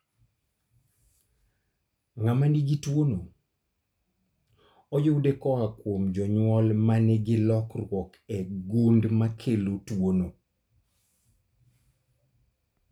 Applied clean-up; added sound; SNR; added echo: none; none; none; none.